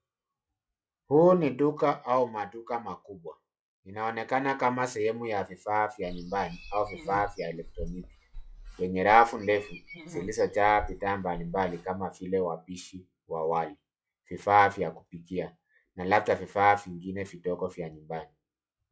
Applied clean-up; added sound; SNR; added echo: classical method log-MMSE.